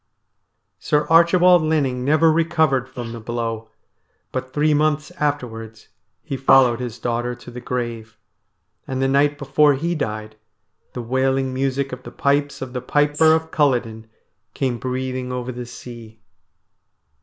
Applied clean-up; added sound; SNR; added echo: neural mask model Resemble Enhance denoiser.